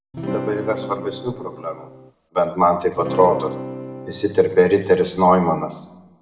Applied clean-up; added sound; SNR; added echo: none; Acoustic guitar / Strum; 11 dB; reverberation time 0.7 s.